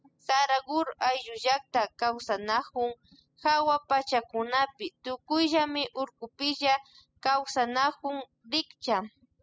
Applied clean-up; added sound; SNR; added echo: classical method spectral subtraction.